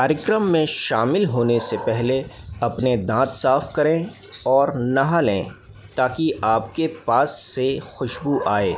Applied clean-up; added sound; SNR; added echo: none; none; none; none.